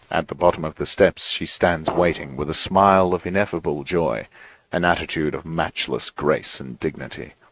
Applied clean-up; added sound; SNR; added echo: neural mask model RNNoise.